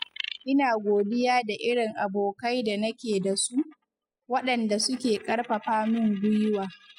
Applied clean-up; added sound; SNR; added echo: classical method spectral subtraction.